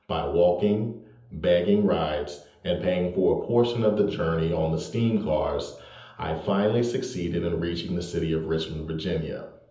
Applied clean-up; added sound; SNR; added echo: none; none; none; reverberation time 0.7 s.